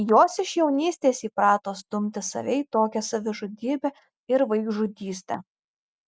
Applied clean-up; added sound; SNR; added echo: none; none; none; none.